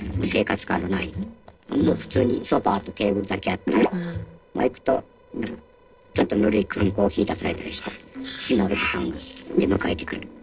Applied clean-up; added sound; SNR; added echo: neural separator model SepFormer DNS4.